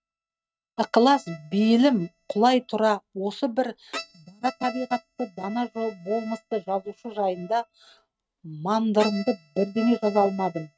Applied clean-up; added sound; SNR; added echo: neural mask model RNNoise.